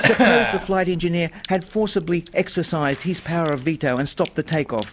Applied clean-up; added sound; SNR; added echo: none; Chewing, mastication / Cough; 4 dB; none.